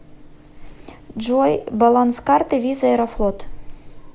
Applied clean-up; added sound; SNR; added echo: none; Dog; 14 dB; none.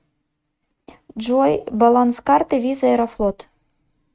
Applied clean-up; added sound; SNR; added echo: neural mask model RNNoise.